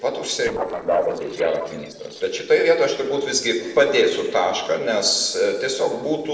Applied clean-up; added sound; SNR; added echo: neural separator model SepFormer DNS4.